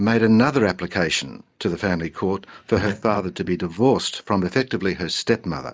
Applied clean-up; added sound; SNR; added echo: neural mask model DeepFilterNet 3.